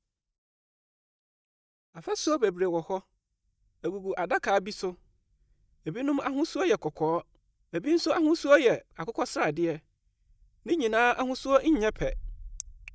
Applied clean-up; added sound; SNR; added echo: neural mask model DeepFilterNet 3.